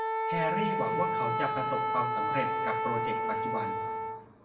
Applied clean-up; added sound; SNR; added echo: none; Wind instrument, woodwind instrument; -4 dB; reverberation time 2.2 s.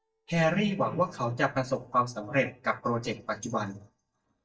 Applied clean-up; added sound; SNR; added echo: neural mask model DeepFilterNet 3.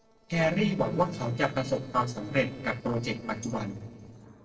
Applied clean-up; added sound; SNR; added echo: neural separator model SepFormer DNS4.